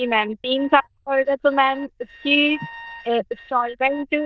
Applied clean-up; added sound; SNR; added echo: neural diffusion model UNIVERSE++.